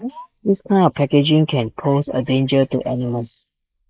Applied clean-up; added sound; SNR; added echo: neural mask model Resemble Enhance denoiser.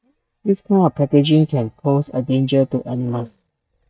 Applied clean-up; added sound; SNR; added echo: neural mask model DeepFilterNet 3.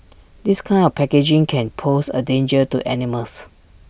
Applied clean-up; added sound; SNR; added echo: none; none; none; none.